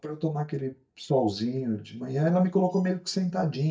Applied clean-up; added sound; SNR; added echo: neural mask model DeepFilterNet 3.